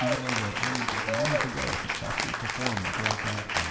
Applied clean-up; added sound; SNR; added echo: none; Applause / Cheering; -4 dB; reverberation time 2.6 s.